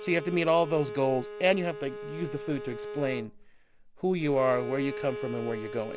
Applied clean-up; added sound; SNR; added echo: none; Bowed string instrument; 9 dB; none.